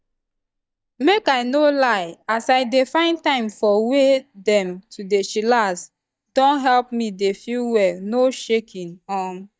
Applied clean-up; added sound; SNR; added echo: neural mask model DeepFilterNet 3.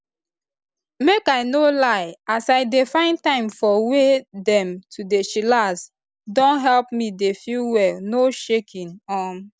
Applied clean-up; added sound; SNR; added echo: none; none; none; none.